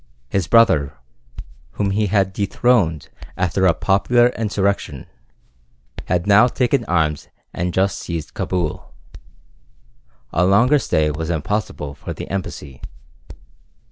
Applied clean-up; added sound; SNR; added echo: none; Hands; 16 dB; none.